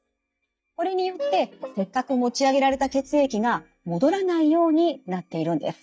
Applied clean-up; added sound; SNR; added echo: neural mask model DeepFilterNet 3.